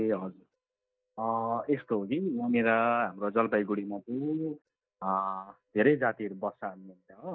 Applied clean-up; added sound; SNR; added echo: neural mask model DeepFilterNet 3.